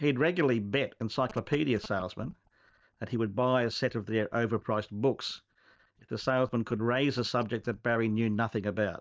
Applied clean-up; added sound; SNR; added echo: neural mask model DeepFilterNet 3.